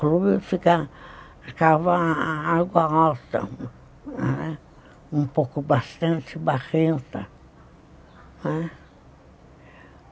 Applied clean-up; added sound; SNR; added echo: none; none; none; none.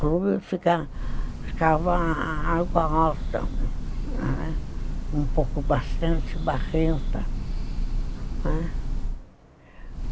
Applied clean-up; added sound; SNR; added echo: none; Bird / Breathing; -1 dB; none.